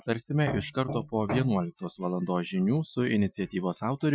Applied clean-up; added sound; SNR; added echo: classical method Wiener filter.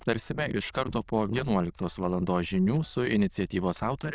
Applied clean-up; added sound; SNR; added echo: neural diffusion model UNIVERSE++.